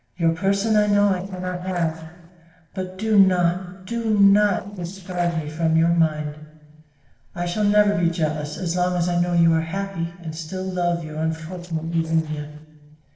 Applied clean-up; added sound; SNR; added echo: neural separator model SepFormer DNS4.